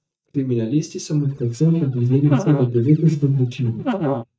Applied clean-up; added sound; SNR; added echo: neural mask model DeepFilterNet 3.